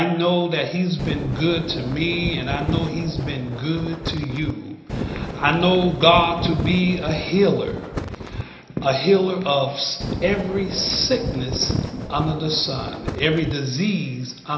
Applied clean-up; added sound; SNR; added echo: none; Wind; 6 dB; reverberation time 1.0 s.